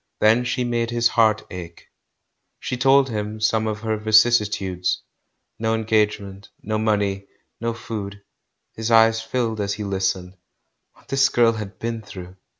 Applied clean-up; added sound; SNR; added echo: none; none; none; none.